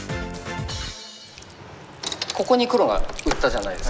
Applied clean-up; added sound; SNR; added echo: none; Chewing, mastication; 6 dB; none.